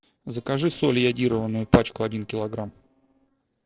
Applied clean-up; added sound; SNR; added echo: neural separator model SepFormer DNS4.